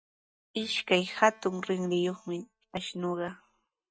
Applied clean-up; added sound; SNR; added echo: neural mask model DeepFilterNet 3.